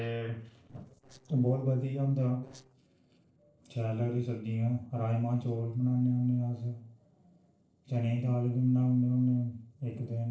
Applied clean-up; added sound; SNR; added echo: neural separator model SepFormer DNS4.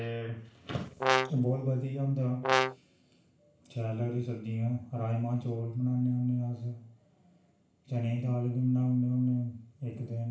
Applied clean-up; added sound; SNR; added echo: none; Brass instrument; -1 dB; reverberation time 0.4 s.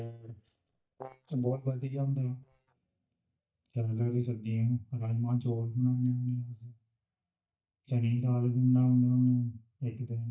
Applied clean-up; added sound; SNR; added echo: neural mask model DeepFilterNet 3.